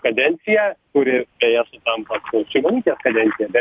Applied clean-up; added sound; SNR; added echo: none; none; none; none.